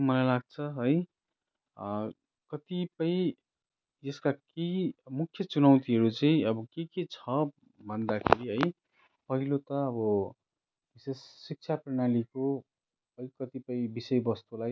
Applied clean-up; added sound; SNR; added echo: none; none; none; none.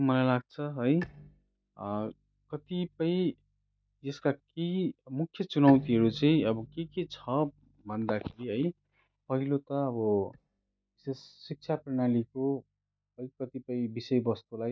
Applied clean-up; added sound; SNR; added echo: neural mask model DeepFilterNet 3.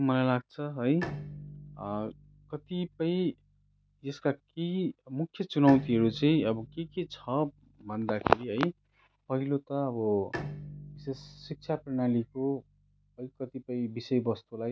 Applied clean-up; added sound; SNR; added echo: none; Bowed string instrument; 16 dB; none.